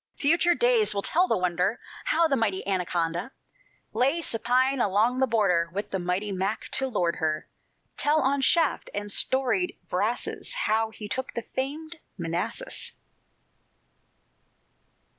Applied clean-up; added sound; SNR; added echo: none; none; none; none.